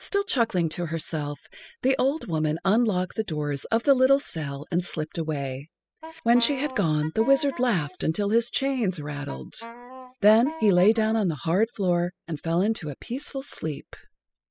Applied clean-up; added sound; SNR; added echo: classical method spectral subtraction.